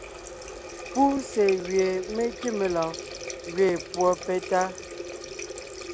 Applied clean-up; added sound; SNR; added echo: none; Water tap, faucet; 10 dB; none.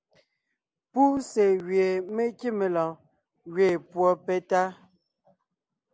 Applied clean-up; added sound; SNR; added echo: none; none; none; none.